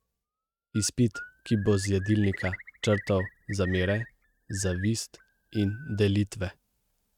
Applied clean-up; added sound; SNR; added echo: neural mask model RNNoise.